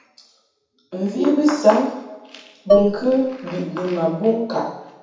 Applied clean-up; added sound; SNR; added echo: none; Dishes, pots, and pans; -1 dB; reverberation time 0.9 s.